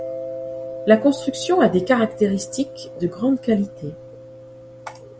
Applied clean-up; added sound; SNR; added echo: none; Mallet percussion; 12 dB; none.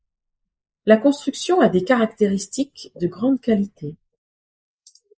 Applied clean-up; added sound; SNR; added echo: neural mask model Resemble Enhance denoiser.